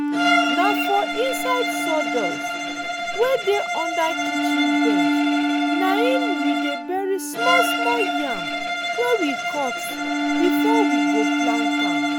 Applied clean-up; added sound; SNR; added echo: none; Bowed string instrument + Bowed string instrument; -4 dB; none.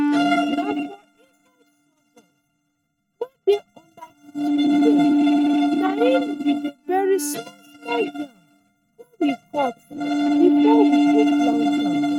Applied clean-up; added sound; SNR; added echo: neural mask model RNNoise.